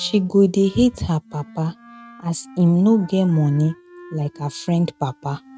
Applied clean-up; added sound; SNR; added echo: neural mask model RNNoise.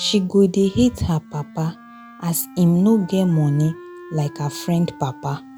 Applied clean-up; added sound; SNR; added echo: none; Wind instrument, woodwind instrument; 20 dB; none.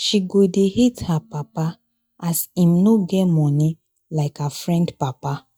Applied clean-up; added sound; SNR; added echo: neural mask model DeepFilterNet 3.